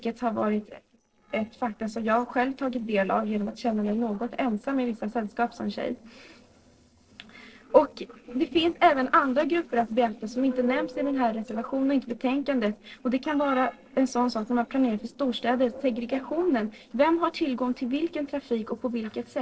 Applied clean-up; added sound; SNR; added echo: neural separator model SepFormer DNS4.